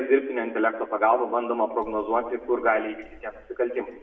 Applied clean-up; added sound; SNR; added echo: none; none; none; reverberation time 0.7 s.